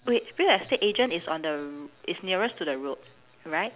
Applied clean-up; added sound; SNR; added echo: none; none; none; none.